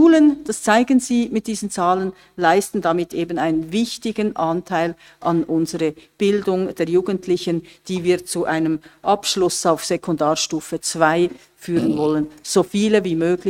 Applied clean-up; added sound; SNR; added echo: neural mask model RNNoise.